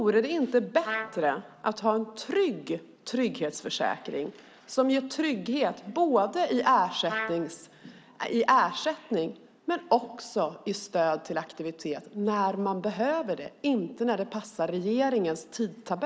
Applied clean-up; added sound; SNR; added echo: none; Trumpet; 9 dB; none.